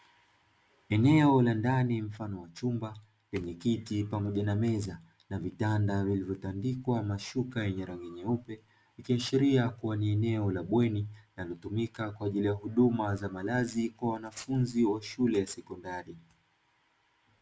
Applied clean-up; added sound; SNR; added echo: none; none; none; none.